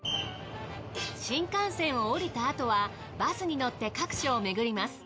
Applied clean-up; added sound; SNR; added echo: none; none; none; none.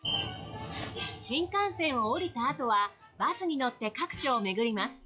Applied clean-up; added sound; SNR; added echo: classical method log-MMSE.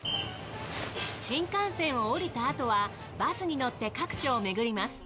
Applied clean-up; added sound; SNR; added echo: none; Crumpling, crinkling; 16 dB; none.